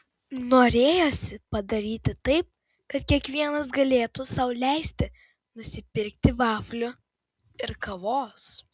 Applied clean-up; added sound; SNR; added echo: none; none; none; none.